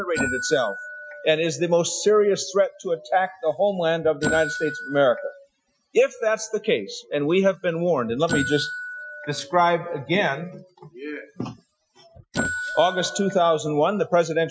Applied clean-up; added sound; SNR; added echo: classical method Wiener filter.